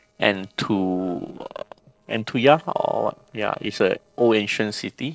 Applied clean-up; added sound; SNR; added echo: neural separator model SepFormer DNS4.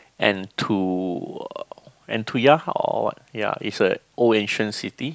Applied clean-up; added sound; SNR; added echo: none; none; none; none.